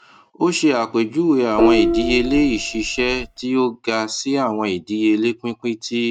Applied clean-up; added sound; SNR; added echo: neural mask model RNNoise.